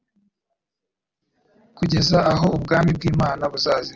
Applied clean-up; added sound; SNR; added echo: none; none; none; none.